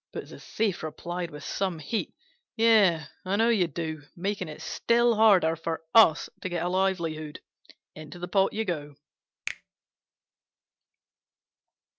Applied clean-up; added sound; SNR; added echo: neural separator model SepFormer DNS4.